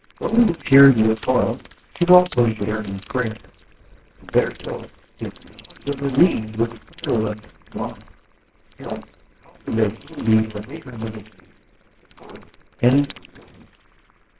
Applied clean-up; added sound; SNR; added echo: neural separator model SepFormer WHAMR!.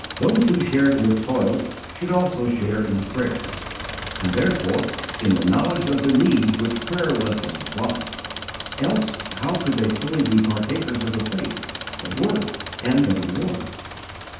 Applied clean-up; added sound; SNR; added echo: none; Engine; 10 dB; reverberation time 0.9 s.